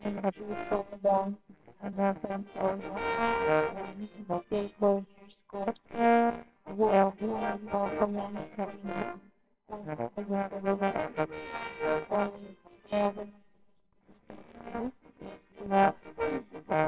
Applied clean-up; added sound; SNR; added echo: neural separator model SepFormer WHAMR!.